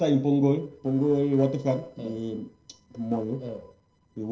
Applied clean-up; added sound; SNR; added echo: neural separator model SepFormer DNS4.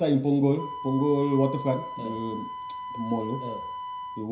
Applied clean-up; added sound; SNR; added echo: none; Wind instrument, woodwind instrument; 10 dB; reverberation time 0.5 s.